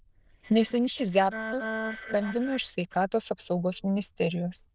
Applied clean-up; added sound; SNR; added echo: neural diffusion model UNIVERSE++.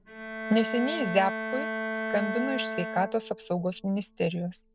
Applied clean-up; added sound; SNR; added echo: none; Bowed string instrument; 5 dB; none.